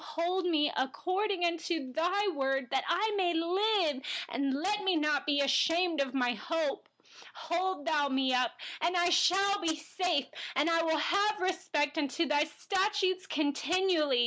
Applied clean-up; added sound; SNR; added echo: none; none; none; none.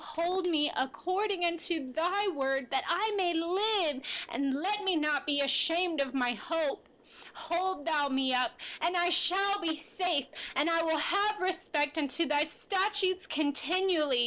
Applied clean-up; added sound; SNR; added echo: neural separator model SepFormer DNS4.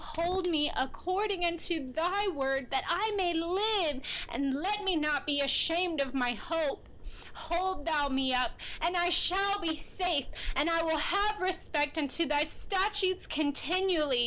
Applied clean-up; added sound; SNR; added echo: none; Fire; 11 dB; none.